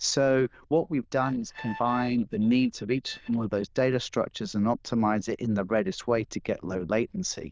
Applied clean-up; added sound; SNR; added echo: neural diffusion model UNIVERSE++.